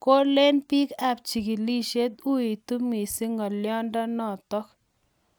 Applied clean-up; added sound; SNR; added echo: none; none; none; none.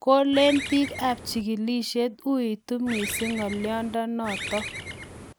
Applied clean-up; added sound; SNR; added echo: none; Bird; 10 dB; none.